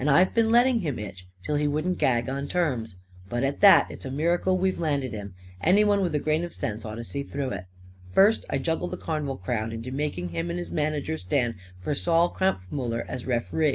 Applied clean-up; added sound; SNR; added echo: none; none; none; none.